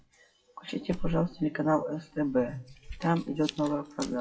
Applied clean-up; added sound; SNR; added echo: classical method WPE with log-MMSE.